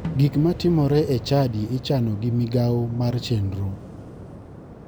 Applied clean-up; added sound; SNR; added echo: none; Waves, surf + Snare drum; 13 dB; none.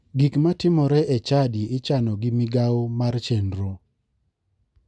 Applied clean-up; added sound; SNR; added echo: none; none; none; none.